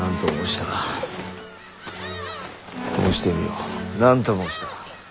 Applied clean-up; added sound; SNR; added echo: none; none; none; none.